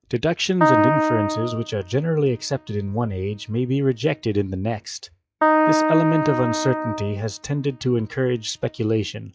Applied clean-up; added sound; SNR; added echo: classical method log-MMSE.